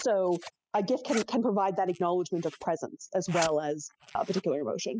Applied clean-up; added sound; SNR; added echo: classical method spectral subtraction.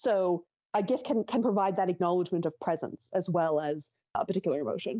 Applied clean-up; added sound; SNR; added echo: none; none; none; none.